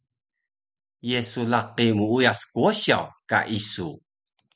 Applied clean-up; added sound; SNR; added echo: none; none; none; none.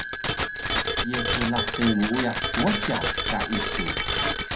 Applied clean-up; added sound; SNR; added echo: none; Bicycle bell; -2 dB; reverberation time 0.2 s.